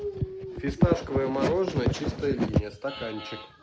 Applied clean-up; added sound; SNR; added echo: none; none; none; none.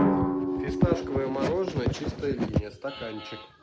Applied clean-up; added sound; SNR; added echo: none; Drum; 2 dB; none.